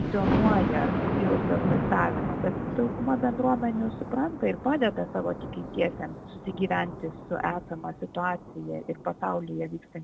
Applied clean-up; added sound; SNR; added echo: none; Thunder; 2 dB; none.